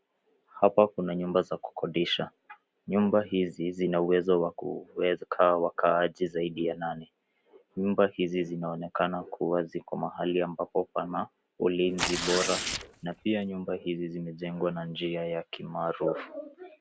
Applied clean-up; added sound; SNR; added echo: none; Tearing; 4 dB; none.